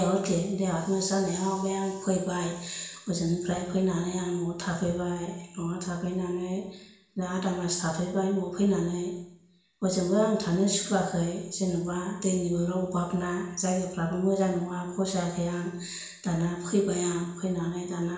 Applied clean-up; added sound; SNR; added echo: none; none; none; reverberation time 0.7 s.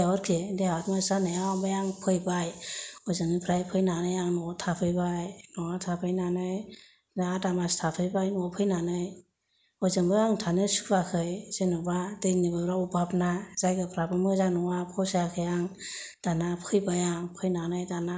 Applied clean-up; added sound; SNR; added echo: none; none; none; none.